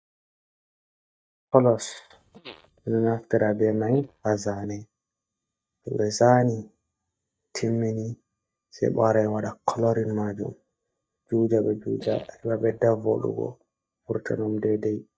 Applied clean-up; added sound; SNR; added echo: neural mask model DeepFilterNet 3.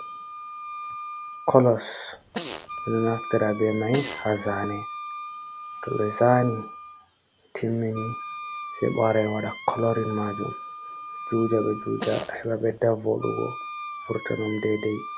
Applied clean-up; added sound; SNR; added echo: none; Fart + Wind instrument, woodwind instrument; 10 dB; none.